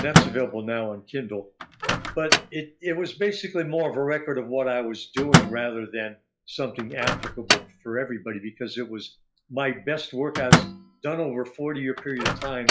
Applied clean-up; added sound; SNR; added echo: classical method log-MMSE.